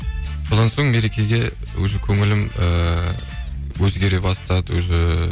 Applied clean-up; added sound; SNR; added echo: none; none; none; none.